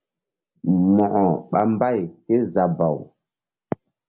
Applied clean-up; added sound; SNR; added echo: none; none; none; none.